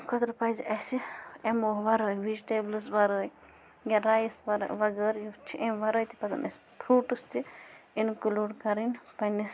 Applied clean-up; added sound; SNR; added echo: none; none; none; none.